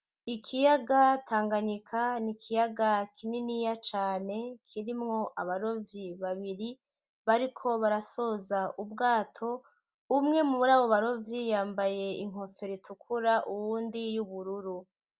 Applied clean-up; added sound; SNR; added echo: none; none; none; none.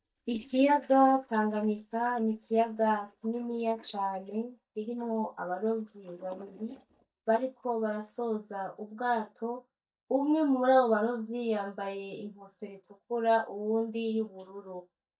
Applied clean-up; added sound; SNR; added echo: neural mask model DeepFilterNet 3.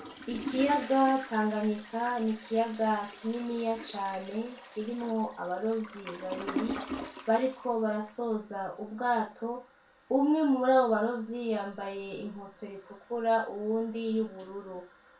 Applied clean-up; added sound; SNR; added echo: none; Toilet flush; 14 dB; reverberation time 0.3 s.